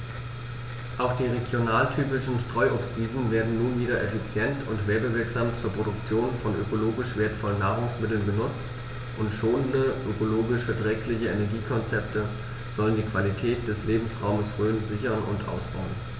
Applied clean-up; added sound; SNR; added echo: none; none; none; none.